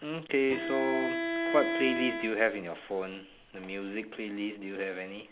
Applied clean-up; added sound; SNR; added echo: none; Bowed string instrument; 2 dB; none.